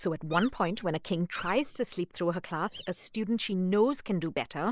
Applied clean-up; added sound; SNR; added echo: neural mask model Resemble Enhance denoiser.